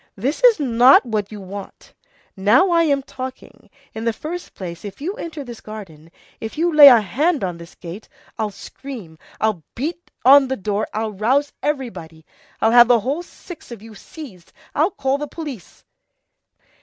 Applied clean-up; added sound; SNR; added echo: none; none; none; none.